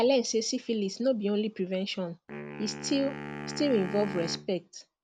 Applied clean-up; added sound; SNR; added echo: none; Wind instrument, woodwind instrument; 12 dB; none.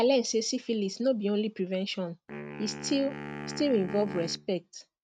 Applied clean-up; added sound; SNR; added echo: neural mask model RNNoise.